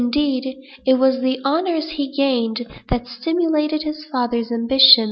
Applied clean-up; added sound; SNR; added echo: none; none; none; none.